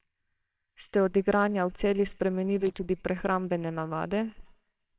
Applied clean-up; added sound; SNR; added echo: neural separator model SepFormer WHAMR!.